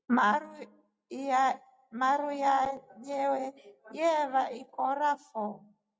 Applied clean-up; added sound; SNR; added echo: none; none; none; none.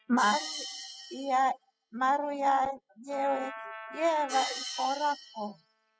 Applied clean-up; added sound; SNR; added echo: classical method spectral subtraction.